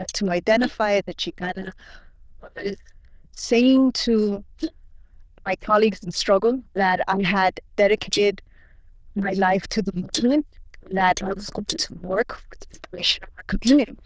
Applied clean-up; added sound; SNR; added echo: neural diffusion model UNIVERSE++.